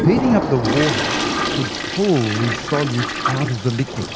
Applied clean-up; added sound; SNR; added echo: none; Thunder / Rain + Toilet flush; 2 dB; none.